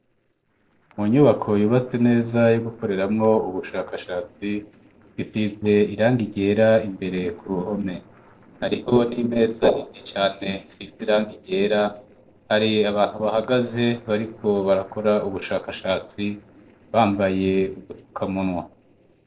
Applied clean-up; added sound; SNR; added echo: neural separator model SepFormer DNS4.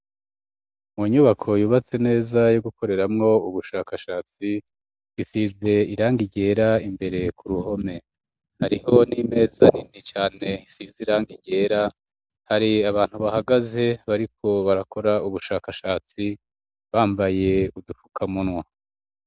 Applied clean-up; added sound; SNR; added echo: none; none; none; none.